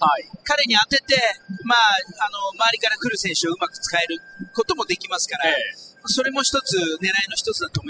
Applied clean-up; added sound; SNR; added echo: classical method spectral subtraction.